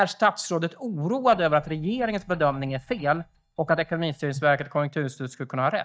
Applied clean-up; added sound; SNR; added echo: neural mask model DeepFilterNet 3.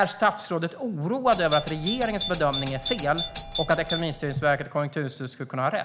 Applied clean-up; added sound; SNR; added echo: none; Doorbell; 3 dB; none.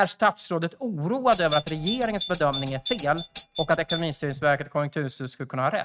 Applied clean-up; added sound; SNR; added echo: neural mask model RNNoise.